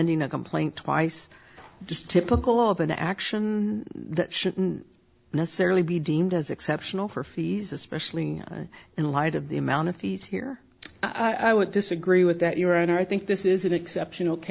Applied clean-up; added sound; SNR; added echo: none; none; none; none.